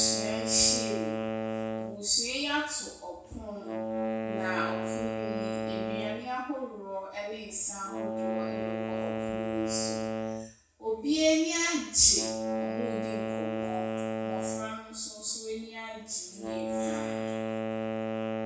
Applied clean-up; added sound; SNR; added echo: none; Wind instrument, woodwind instrument; 1 dB; reverberation time 0.6 s.